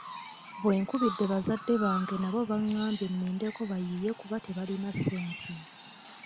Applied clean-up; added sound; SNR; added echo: none; Chirp, tweet; 11 dB; none.